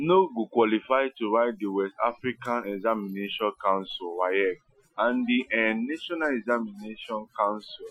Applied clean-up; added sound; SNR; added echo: classical method Wiener filter.